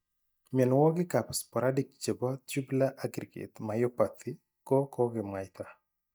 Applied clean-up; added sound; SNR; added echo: neural mask model DeepFilterNet 3.